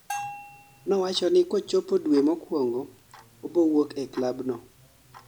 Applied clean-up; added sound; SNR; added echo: none; Bell + Tick-tock; 18 dB; none.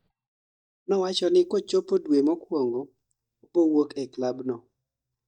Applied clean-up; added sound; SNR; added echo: neural mask model DeepFilterNet 3.